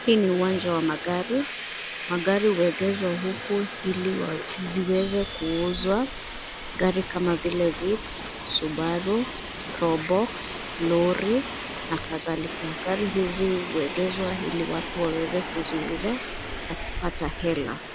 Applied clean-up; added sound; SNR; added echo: none; Subway, metro, underground; 8 dB; none.